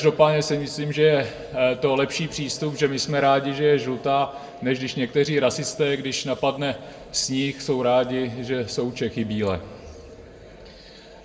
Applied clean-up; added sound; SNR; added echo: none; none; none; reverberation time 1.2 s.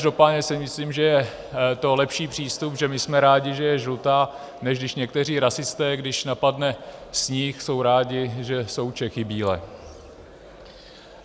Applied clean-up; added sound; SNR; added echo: none; none; none; none.